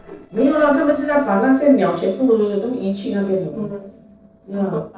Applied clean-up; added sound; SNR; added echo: neural separator model SepFormer DNS4.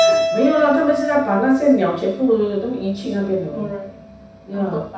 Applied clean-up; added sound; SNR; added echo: none; Keyboard (musical); 6 dB; reverberation time 0.6 s.